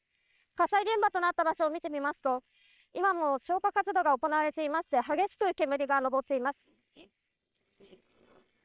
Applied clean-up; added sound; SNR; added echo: neural separator model SepFormer WHAM!.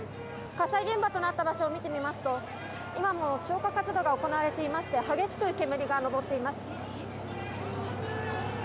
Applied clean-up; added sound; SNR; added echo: none; Wind instrument, woodwind instrument; 13 dB; none.